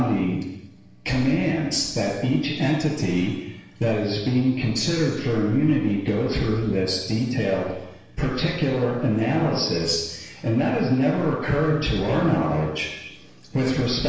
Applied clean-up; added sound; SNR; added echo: none; none; none; reverberation time 1.0 s.